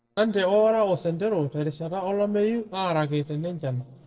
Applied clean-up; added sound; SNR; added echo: neural separator model SepFormer DNS4.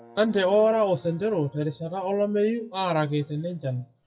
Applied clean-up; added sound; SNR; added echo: classical method WPE with log-MMSE.